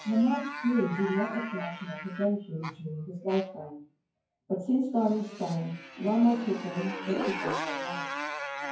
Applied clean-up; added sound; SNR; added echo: classical method WPE with log-MMSE.